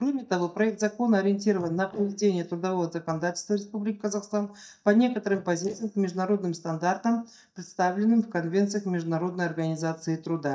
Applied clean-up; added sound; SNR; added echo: neural mask model DeepFilterNet 3.